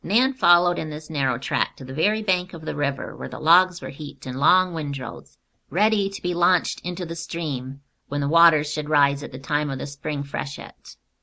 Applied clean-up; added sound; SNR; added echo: none; none; none; none.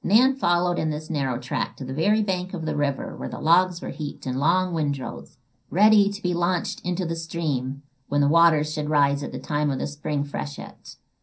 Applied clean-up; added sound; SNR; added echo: none; none; none; reverberation time 0.3 s.